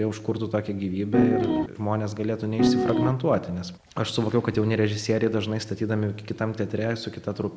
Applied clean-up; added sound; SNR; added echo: none; Piano; -5 dB; none.